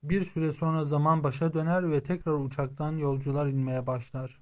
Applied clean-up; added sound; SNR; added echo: none; none; none; none.